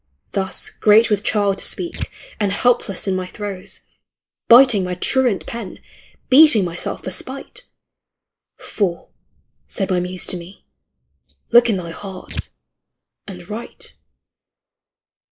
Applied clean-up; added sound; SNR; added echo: neural mask model Resemble Enhance denoiser.